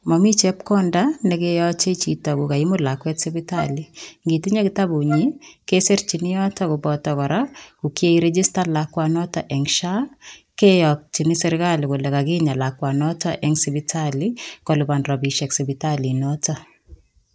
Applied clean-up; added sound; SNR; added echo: neural mask model DeepFilterNet 3.